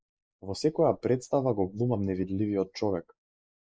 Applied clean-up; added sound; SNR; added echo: neural mask model Resemble Enhance denoiser.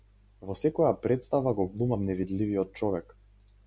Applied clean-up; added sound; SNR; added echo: none; none; none; none.